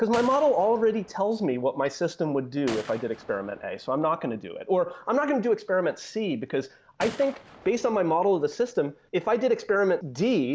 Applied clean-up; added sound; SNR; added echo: none; Gunshot, gunfire; 19 dB; none.